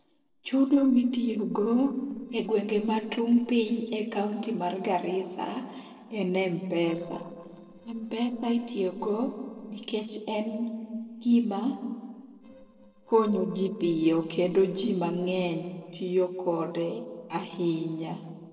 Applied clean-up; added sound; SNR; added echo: neural separator model SepFormer DNS4.